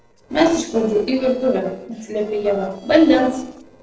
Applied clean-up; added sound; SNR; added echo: neural separator model SepFormer DNS4.